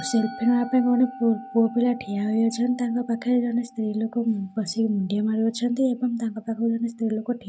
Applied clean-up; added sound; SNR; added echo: none; Musical instrument; 19 dB; none.